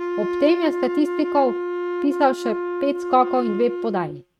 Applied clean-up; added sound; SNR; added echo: neural mask model RNNoise.